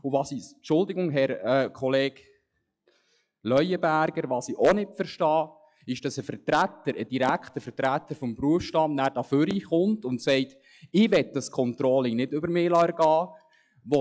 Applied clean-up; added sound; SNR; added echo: classical method log-MMSE.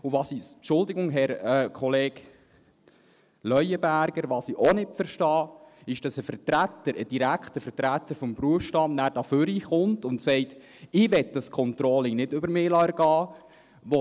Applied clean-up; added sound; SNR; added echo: none; none; none; none.